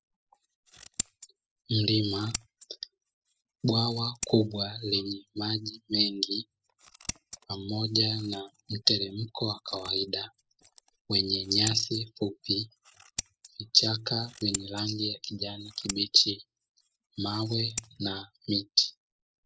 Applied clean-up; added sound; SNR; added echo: classical method spectral subtraction.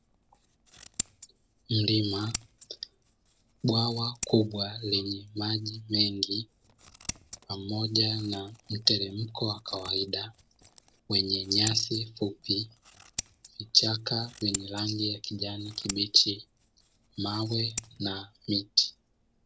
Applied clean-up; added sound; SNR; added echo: none; Scissors; 14 dB; none.